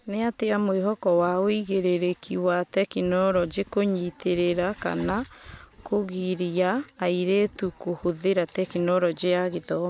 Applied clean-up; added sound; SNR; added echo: none; none; none; none.